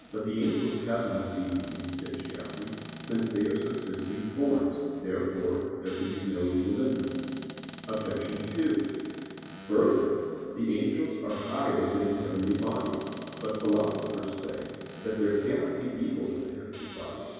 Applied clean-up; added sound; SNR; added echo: none; Squeak / Cupboard open or close; 11 dB; reverberation time 2.2 s.